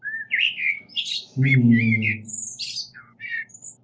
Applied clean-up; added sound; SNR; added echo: none; Bird; 3 dB; reverberation time 0.9 s.